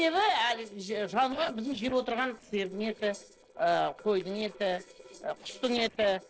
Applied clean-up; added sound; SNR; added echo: neural separator model SepFormer DNS4.